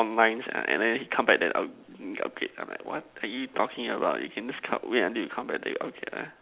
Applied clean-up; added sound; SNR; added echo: none; none; none; none.